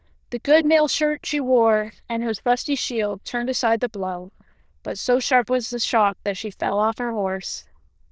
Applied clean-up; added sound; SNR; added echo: neural diffusion model UNIVERSE++.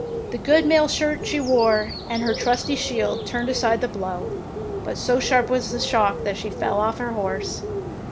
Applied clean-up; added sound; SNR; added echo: none; Bird; 8 dB; none.